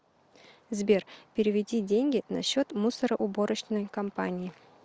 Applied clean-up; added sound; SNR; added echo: none; none; none; none.